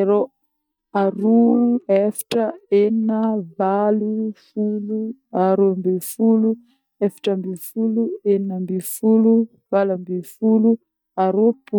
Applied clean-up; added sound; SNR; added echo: neural mask model DeepFilterNet 3.